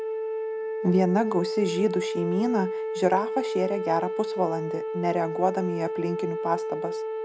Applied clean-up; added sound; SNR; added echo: none; Wind instrument, woodwind instrument; 3 dB; none.